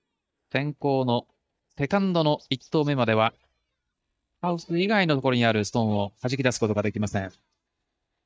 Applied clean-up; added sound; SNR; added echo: neural mask model DeepFilterNet 3.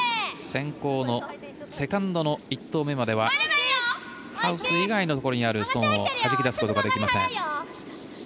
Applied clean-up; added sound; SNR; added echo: none; none; none; none.